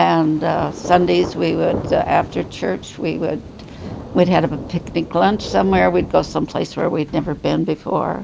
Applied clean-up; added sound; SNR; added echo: none; Thunder; 13 dB; none.